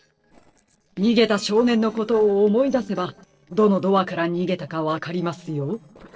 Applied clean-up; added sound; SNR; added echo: neural separator model SepFormer DNS4.